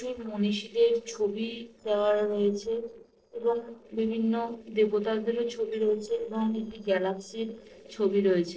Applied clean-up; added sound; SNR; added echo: neural separator model SepFormer DNS4.